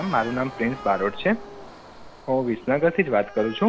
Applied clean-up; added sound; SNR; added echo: none; Engine + Animal; 15 dB; none.